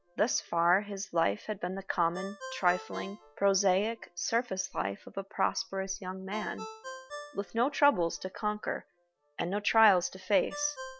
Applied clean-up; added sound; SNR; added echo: none; Ringtone; 17 dB; none.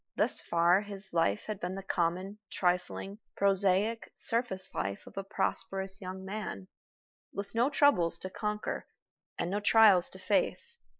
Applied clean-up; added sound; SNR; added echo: neural mask model Resemble Enhance denoiser.